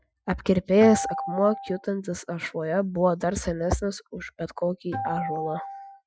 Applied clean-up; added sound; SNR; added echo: classical method Wiener filter.